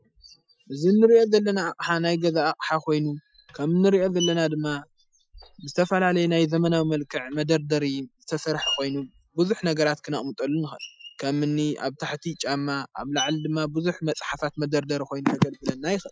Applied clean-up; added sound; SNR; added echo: classical method Wiener filter.